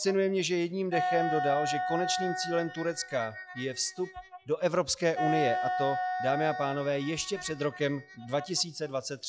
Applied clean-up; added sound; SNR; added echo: classical method log-MMSE.